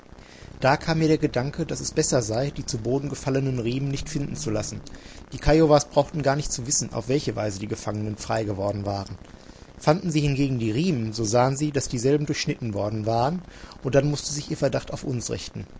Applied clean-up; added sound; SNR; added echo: none; none; none; none.